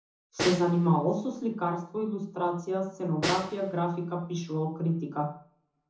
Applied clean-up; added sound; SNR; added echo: none; Snare drum; 10 dB; reverberation time 0.6 s.